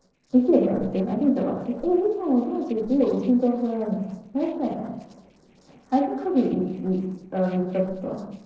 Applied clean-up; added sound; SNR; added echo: neural separator model SepFormer DNS4.